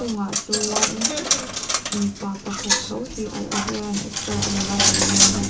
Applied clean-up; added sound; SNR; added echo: none; Coin (dropping); -5 dB; reverberation time 0.2 s.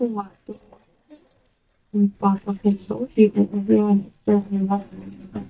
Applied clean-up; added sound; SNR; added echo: neural mask model DeepFilterNet 3.